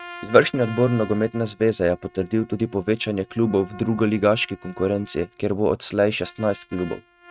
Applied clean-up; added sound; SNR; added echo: neural mask model RNNoise.